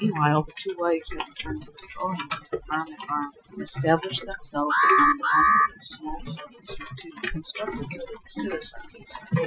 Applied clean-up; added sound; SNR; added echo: classical method Wiener filter.